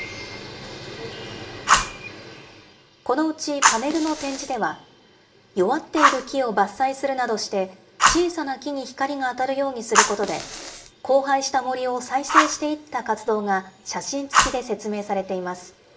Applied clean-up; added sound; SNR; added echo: none; Fire; 1 dB; reverberation time 0.4 s.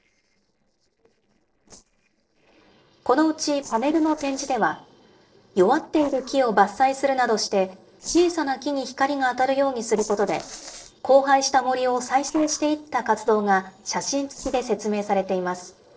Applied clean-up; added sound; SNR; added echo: neural separator model SepFormer DNS4.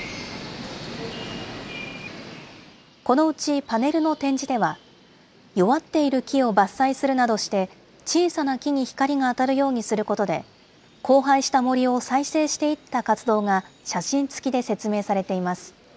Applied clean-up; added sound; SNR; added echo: none; none; none; none.